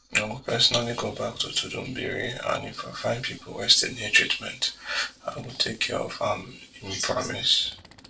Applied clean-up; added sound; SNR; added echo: neural separator model SepFormer DNS4.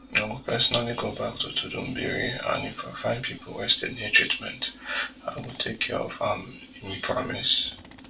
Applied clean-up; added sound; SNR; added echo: none; Tools; 19 dB; reverberation time 0.2 s.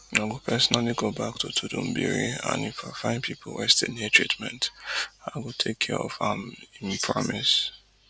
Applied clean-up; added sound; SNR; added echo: none; none; none; none.